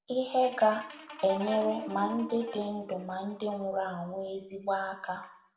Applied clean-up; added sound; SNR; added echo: none; Guitar; 12 dB; reverberation time 0.5 s.